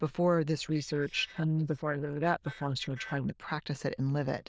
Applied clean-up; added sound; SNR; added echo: neural diffusion model UNIVERSE++.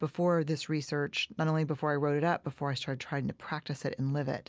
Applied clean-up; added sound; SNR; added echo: none; none; none; none.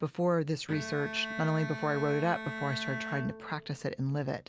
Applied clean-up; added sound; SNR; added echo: none; Bowed string instrument; 8 dB; none.